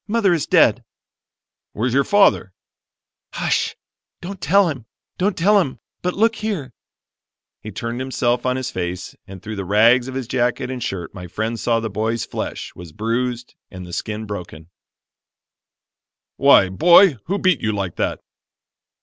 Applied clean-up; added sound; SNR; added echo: none; none; none; none.